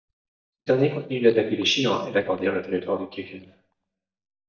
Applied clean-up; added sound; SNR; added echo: neural mask model DeepFilterNet 3.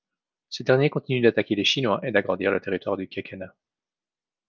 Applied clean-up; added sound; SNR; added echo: none; none; none; none.